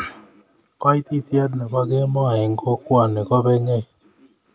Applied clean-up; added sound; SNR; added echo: none; none; none; none.